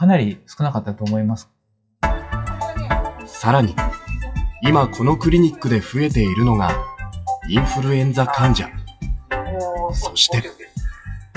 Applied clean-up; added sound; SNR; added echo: classical method WPE with log-MMSE.